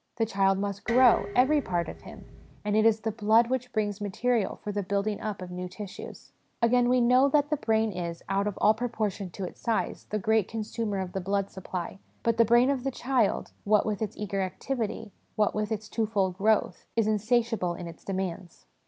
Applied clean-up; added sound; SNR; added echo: none; Dishes, pots, and pans; 14 dB; none.